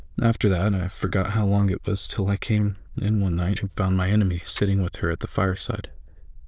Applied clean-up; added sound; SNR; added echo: neural diffusion model UNIVERSE++.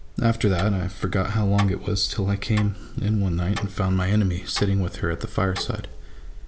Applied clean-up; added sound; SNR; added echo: none; Tick-tock; 11 dB; none.